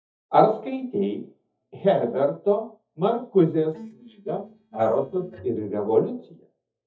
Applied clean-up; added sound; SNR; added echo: neural mask model DeepFilterNet 3.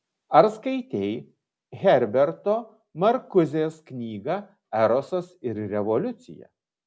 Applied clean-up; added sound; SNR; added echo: none; none; none; none.